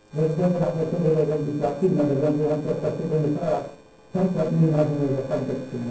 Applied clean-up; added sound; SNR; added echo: neural separator model SepFormer DNS4.